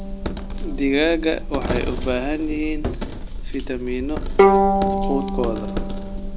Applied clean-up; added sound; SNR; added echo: none; Coin (dropping) + Bowed string instrument; -3 dB; none.